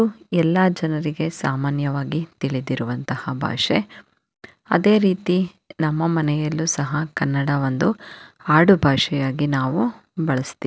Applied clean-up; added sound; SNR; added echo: none; none; none; none.